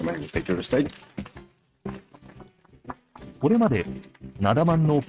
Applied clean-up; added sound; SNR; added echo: neural mask model RNNoise.